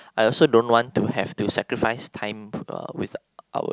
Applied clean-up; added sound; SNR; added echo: none; none; none; none.